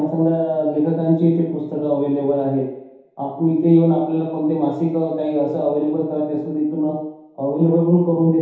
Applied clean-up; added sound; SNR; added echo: none; none; none; reverberation time 0.8 s.